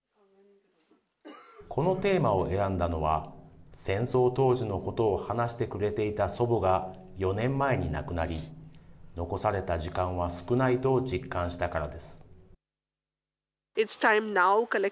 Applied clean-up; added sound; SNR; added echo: none; none; none; none.